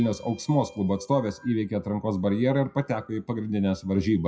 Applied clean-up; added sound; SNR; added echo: classical method WPE with log-MMSE.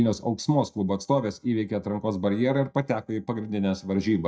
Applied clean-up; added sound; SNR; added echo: neural mask model DeepFilterNet 3.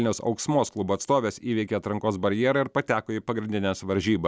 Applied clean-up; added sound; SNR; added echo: none; none; none; none.